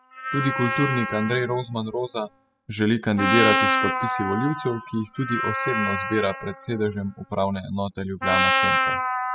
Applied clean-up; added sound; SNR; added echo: classical method spectral subtraction.